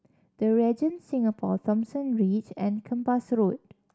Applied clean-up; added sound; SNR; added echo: none; none; none; none.